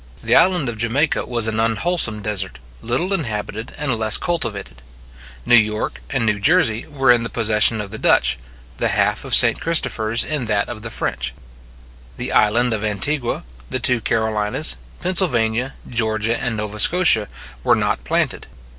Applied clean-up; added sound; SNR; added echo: none; none; none; none.